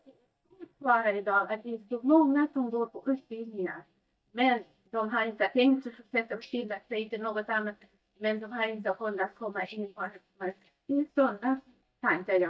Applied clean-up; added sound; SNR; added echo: neural mask model DeepFilterNet 3.